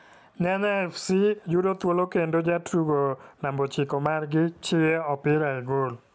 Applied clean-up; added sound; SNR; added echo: none; none; none; none.